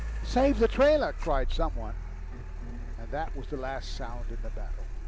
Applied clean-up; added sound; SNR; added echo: none; Car; 2 dB; none.